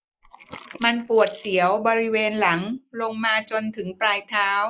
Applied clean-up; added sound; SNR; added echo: neural mask model Resemble Enhance denoiser.